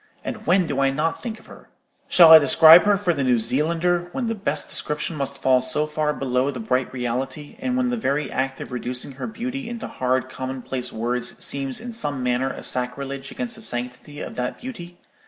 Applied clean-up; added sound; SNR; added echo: none; none; none; none.